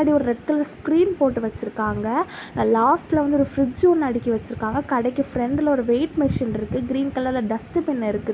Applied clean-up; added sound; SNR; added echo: none; none; none; none.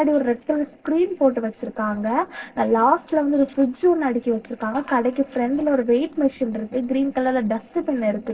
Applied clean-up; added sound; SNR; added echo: neural separator model SepFormer DNS4.